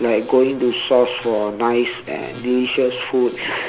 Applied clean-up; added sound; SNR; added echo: none; none; none; none.